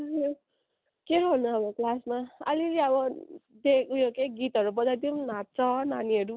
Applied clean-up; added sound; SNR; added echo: none; none; none; none.